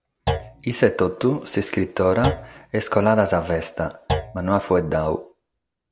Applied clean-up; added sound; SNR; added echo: none; Thump, thud; 9 dB; none.